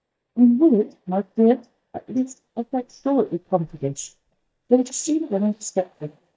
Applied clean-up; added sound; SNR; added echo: neural mask model DeepFilterNet 3.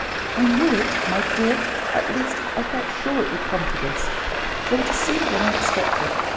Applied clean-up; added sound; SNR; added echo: none; Traffic noise, roadway noise; -1 dB; reverberation time 1.0 s.